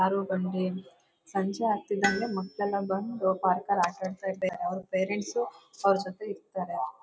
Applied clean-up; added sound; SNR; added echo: none; Tools; 11 dB; none.